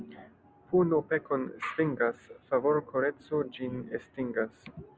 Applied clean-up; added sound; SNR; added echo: none; none; none; none.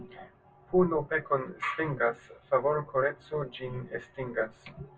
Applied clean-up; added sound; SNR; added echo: none; none; none; reverberation time 0.1 s.